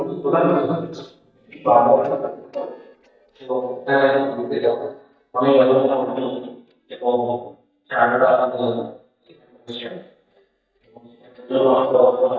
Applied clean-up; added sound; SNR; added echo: neural mask model DeepFilterNet 3.